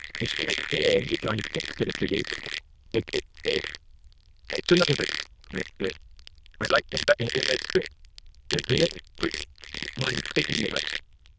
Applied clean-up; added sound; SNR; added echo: neural diffusion model UNIVERSE++.